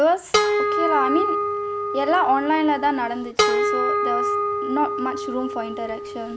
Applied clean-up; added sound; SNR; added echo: none; Harp; -1 dB; none.